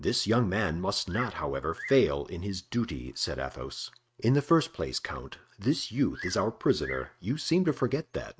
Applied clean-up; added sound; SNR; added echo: neural mask model RNNoise.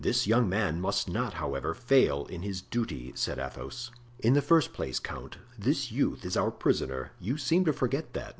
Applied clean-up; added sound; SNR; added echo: none; none; none; none.